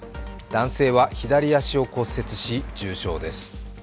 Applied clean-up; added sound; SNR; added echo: none; none; none; none.